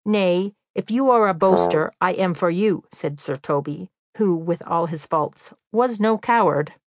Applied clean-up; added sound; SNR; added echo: neural mask model RNNoise.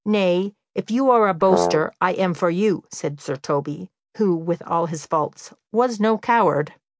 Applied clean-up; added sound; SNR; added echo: none; Brass instrument; 1 dB; none.